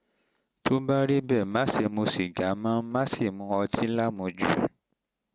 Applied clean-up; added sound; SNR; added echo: none; none; none; none.